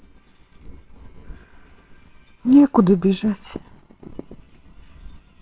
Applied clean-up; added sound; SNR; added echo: neural separator model SepFormer WHAMR!.